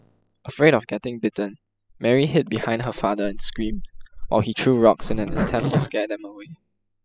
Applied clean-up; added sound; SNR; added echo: classical method spectral subtraction.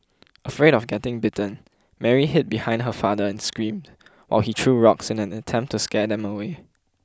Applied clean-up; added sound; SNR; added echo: none; none; none; none.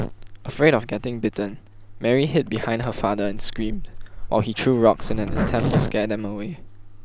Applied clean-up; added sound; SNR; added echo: none; Zipper (clothing); 5 dB; none.